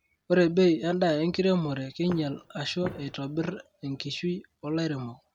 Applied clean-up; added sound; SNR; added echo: none; Walk, footsteps; 15 dB; none.